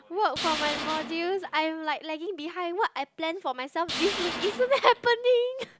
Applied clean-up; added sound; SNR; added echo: none; Tools; 8 dB; none.